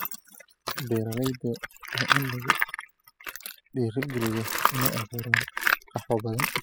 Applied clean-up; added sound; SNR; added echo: classical method spectral subtraction.